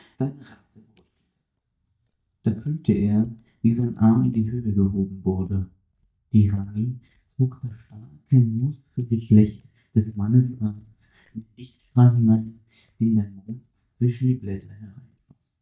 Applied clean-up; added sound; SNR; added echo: neural mask model DeepFilterNet 3.